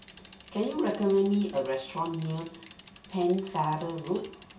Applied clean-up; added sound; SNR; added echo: none; Bicycle; 15 dB; reverberation time 0.2 s.